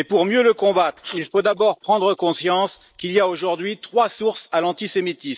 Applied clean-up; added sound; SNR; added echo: neural mask model Resemble Enhance denoiser.